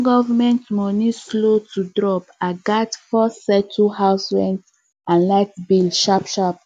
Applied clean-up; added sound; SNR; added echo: none; none; none; none.